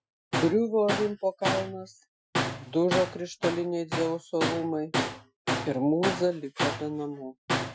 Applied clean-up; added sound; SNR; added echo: classical method Wiener filter.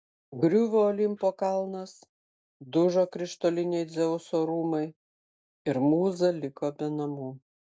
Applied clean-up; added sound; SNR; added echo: none; none; none; none.